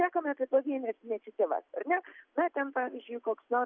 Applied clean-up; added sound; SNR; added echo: none; none; none; none.